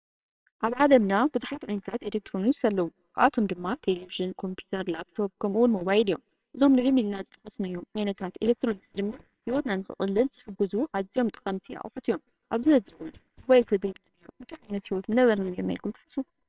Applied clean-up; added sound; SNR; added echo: neural separator model SepFormer WHAMR!.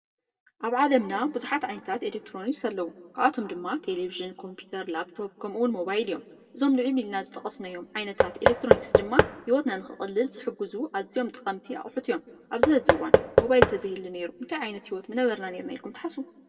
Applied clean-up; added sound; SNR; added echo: none; Knock / Wood; -4 dB; reverberation time 1.4 s.